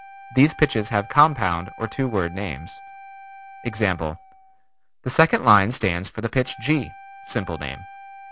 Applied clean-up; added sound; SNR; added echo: none; Wind instrument, woodwind instrument; 20 dB; none.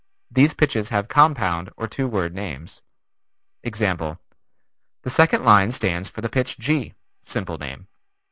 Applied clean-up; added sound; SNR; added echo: neural mask model Resemble Enhance denoiser.